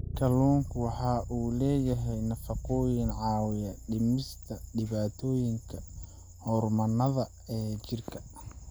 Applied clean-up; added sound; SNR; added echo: none; Bass guitar; 13 dB; none.